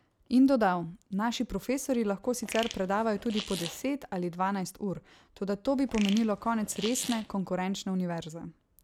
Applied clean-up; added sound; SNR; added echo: none; Fart; 12 dB; none.